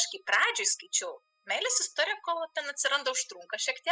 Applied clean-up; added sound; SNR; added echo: classical method spectral subtraction.